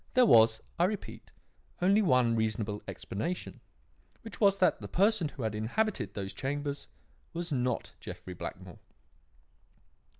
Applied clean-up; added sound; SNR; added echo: none; none; none; none.